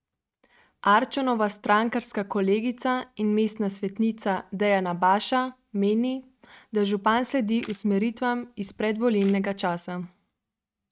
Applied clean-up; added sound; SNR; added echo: neural mask model RNNoise.